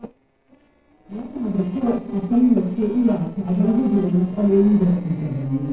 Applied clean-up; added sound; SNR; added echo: neural separator model SepFormer DNS4.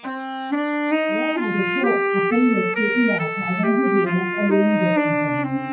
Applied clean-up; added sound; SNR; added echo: classical method WPE with log-MMSE.